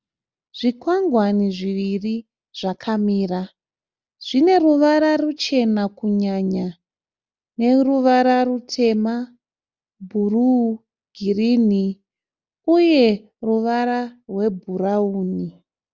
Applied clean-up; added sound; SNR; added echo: none; none; none; none.